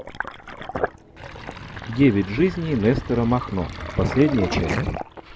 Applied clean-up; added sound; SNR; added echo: none; Sink (filling or washing); 8 dB; none.